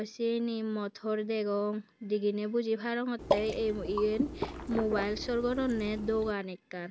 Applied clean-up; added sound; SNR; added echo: none; Water / Liquid; 4 dB; none.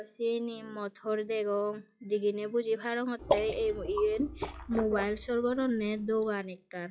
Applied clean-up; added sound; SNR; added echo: classical method log-MMSE.